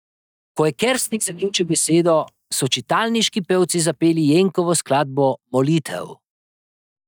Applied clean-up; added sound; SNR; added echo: neural mask model DeepFilterNet 3.